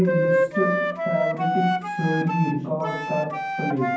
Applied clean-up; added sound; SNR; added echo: none; Wind instrument, woodwind instrument; 0 dB; reverberation time 0.9 s.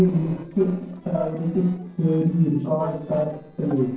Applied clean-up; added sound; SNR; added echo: neural separator model SepFormer DNS4.